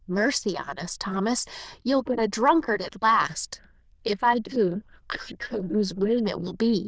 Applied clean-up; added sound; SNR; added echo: neural diffusion model UNIVERSE++.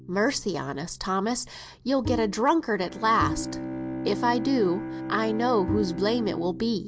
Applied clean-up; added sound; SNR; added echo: none; Bowed string instrument + Bowed string instrument; 7 dB; none.